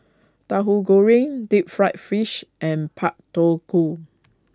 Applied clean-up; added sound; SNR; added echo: none; none; none; none.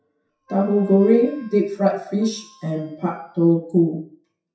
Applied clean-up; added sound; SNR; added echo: classical method WPE with log-MMSE.